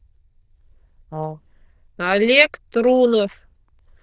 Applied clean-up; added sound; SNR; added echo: neural diffusion model UNIVERSE++.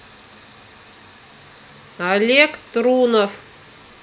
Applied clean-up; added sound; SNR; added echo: none; none; none; none.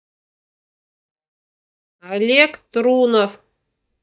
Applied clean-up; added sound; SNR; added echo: neural mask model DeepFilterNet 3.